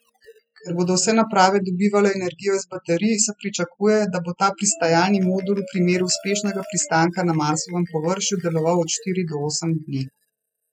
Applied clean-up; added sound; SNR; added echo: classical method spectral subtraction.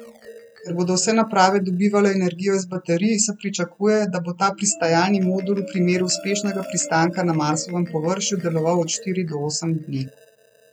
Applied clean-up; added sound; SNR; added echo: none; Marimba, xylophone; 19 dB; none.